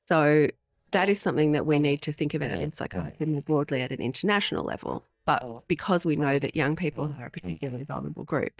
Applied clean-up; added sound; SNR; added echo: neural mask model DeepFilterNet 3.